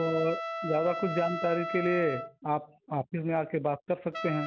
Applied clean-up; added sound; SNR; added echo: none; Trumpet; 7 dB; none.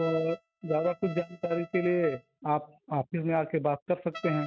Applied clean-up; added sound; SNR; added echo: neural mask model RNNoise.